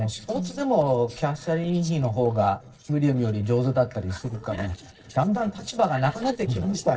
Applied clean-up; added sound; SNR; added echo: neural separator model SepFormer DNS4.